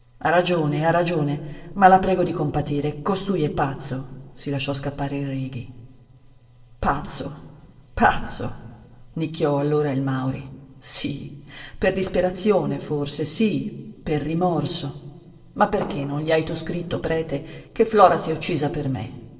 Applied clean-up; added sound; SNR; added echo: neural separator model SepFormer DNS4.